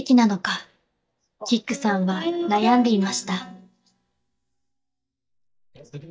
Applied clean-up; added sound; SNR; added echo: neural mask model DeepFilterNet 3.